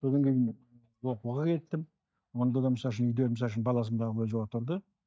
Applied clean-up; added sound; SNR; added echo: neural mask model DeepFilterNet 3.